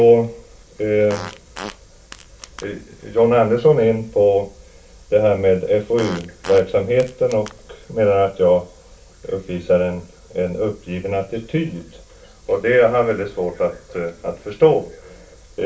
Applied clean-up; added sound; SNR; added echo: none; Fart; 18 dB; reverberation time 0.3 s.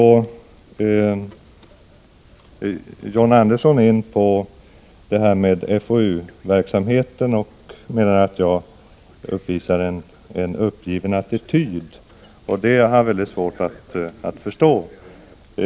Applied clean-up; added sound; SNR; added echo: none; none; none; none.